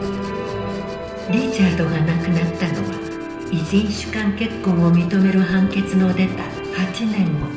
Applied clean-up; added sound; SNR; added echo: none; Writing; 18 dB; reverberation time 0.9 s.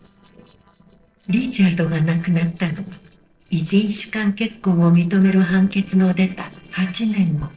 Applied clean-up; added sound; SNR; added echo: neural separator model SepFormer DNS4.